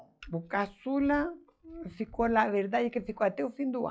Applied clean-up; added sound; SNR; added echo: classical method log-MMSE.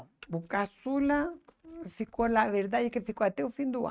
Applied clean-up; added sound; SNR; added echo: neural mask model RNNoise.